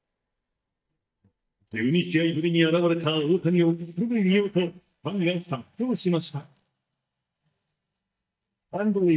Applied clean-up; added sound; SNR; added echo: neural mask model DeepFilterNet 3.